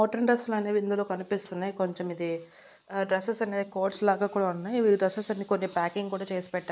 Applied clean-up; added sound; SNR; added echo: none; none; none; none.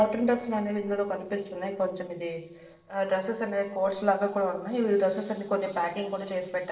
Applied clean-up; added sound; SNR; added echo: neural separator model SepFormer DNS4.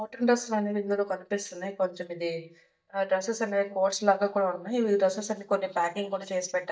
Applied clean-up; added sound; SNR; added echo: neural mask model DeepFilterNet 3.